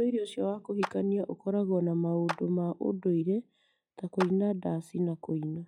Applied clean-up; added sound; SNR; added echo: classical method log-MMSE.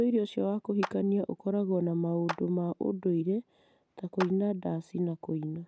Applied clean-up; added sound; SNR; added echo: none; Clapping; 14 dB; none.